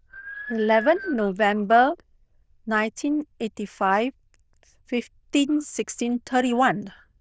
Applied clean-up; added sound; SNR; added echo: neural diffusion model UNIVERSE++.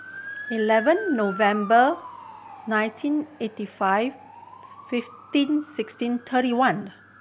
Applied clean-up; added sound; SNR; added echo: none; Motor vehicle (road) / Siren; 15 dB; none.